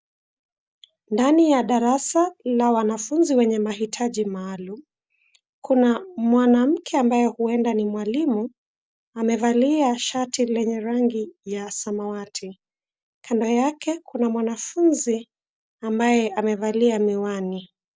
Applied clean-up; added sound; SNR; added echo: none; none; none; none.